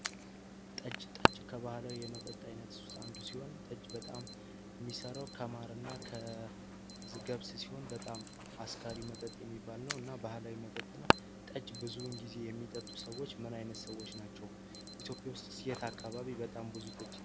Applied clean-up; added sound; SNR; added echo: none; Alarm; -4 dB; none.